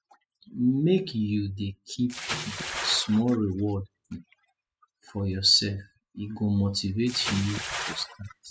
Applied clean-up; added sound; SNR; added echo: classical method spectral subtraction.